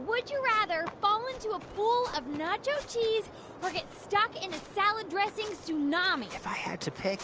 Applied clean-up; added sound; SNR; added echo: none; none; none; none.